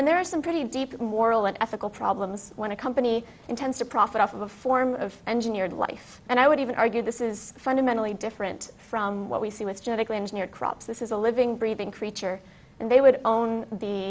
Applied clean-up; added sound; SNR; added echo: none; none; none; none.